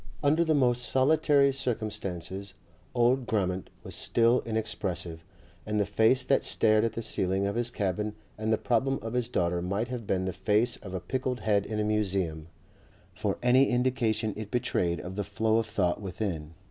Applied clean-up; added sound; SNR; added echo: none; none; none; none.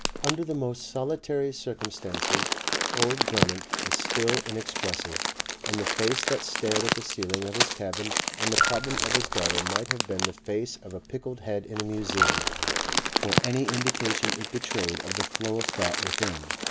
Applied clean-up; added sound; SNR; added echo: none; Crumpling, crinkling + Raindrop / Drip; -3 dB; none.